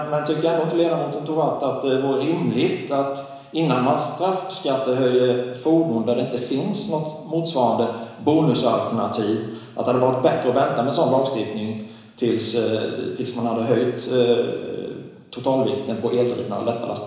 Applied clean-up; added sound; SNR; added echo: none; none; none; reverberation time 1.0 s.